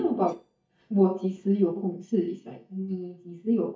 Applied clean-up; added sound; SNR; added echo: neural mask model DeepFilterNet 3.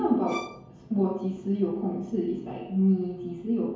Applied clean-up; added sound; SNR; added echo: none; Bowed string instrument; 14 dB; reverberation time 1.0 s.